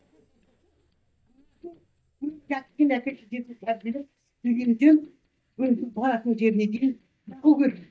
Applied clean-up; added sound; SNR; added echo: neural mask model DeepFilterNet 3.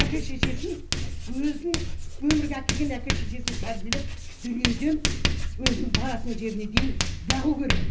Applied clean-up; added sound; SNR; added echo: none; Writing; -3 dB; reverberation time 0.3 s.